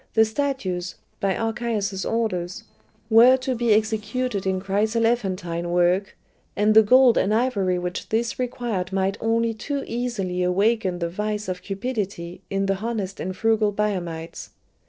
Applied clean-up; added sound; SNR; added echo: neural separator model SepFormer DNS4.